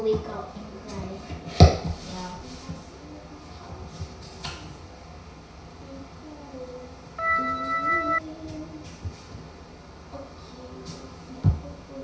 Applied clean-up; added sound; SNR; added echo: none; Organ; -4 dB; reverberation time 0.6 s.